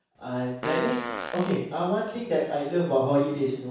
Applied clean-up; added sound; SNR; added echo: none; Fart; 9 dB; reverberation time 0.7 s.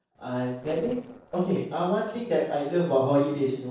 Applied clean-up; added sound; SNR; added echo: neural separator model SepFormer DNS4.